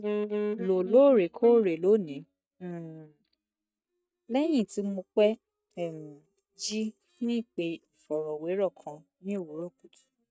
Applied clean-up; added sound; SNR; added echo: neural mask model DeepFilterNet 3.